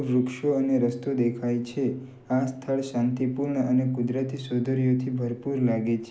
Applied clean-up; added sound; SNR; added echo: none; none; none; none.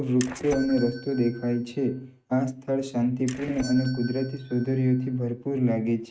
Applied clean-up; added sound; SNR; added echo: neural mask model RNNoise.